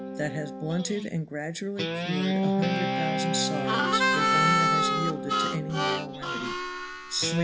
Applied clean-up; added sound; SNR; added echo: none; Guitar + Harmonica; -5 dB; none.